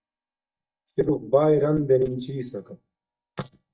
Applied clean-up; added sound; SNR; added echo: neural mask model DeepFilterNet 3.